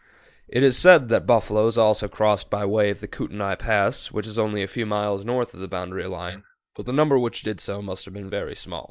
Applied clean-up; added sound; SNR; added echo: neural mask model Resemble Enhance denoiser.